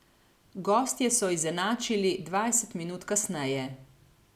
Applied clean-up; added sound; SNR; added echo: none; none; none; none.